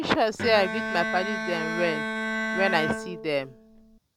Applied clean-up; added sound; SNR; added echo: none; Bowed string instrument; 3 dB; none.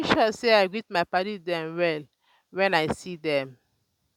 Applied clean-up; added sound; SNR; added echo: none; none; none; none.